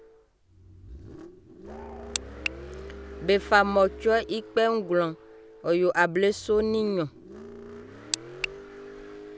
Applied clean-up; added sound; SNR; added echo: none; Musical instrument + Car; 15 dB; none.